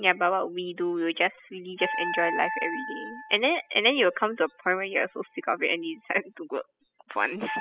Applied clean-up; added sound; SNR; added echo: classical method spectral subtraction.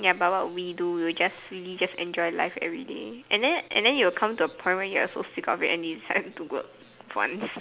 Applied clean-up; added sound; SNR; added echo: none; none; none; none.